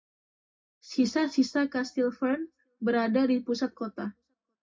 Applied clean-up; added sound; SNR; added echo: none; none; none; reverberation time 0.2 s.